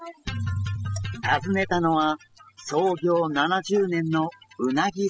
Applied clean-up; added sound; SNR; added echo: classical method spectral subtraction.